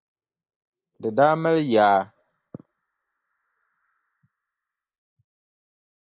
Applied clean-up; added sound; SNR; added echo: neural mask model Resemble Enhance denoiser.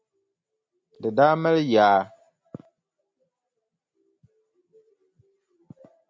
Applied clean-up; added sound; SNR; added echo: none; none; none; none.